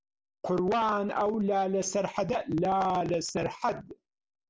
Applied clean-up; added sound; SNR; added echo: none; none; none; none.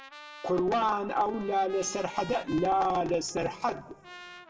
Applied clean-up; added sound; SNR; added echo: none; Trumpet; 19 dB; reverberation time 1.0 s.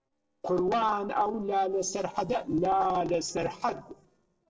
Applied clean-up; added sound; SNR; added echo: neural separator model SepFormer DNS4.